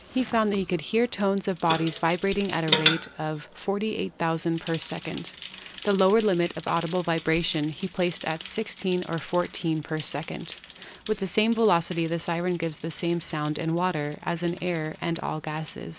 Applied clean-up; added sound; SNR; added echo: none; Bicycle; 9 dB; none.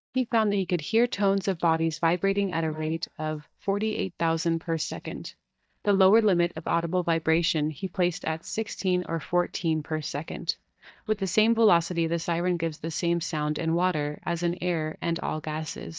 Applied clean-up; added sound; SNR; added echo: neural mask model DeepFilterNet 3.